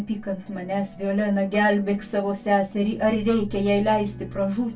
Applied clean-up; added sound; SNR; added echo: none; none; none; reverberation time 0.1 s.